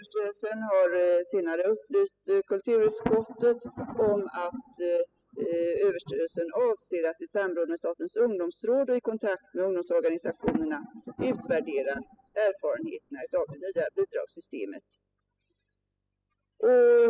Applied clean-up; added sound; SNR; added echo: classical method spectral subtraction.